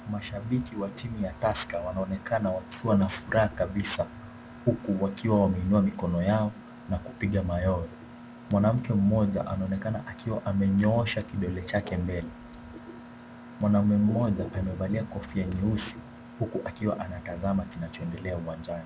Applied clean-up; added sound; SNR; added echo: none; Mechanisms; 17 dB; none.